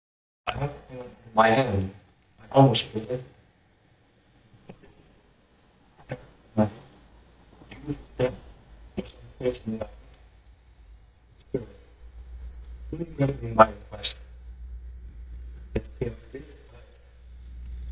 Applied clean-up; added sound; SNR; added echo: neural mask model DeepFilterNet 3.